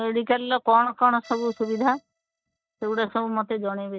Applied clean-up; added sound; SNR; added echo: neural mask model RNNoise.